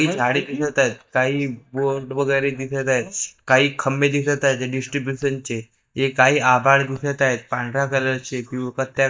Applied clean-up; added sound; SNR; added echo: neural mask model DeepFilterNet 3.